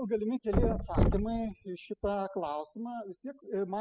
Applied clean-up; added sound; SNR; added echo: classical method spectral subtraction.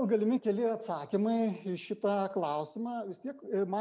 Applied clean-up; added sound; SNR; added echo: none; none; none; none.